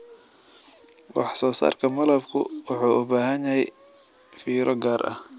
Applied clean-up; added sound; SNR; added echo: none; none; none; none.